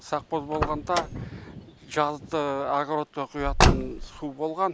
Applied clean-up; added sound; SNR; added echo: none; Car; 0 dB; none.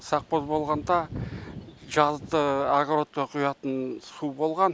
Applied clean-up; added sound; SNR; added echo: none; none; none; none.